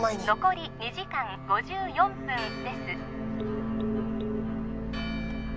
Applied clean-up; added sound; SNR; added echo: none; Church bell; 17 dB; none.